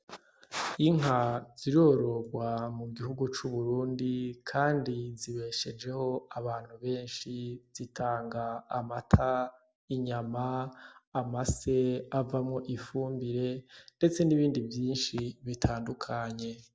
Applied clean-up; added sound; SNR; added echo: none; none; none; none.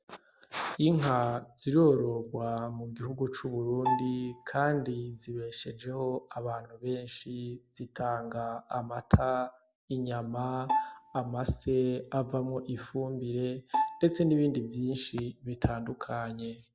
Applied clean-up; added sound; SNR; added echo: none; Bowed string instrument; 5 dB; none.